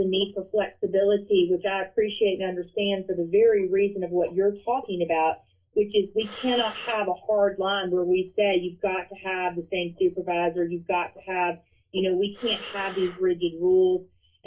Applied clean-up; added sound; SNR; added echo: neural separator model SepFormer DNS4.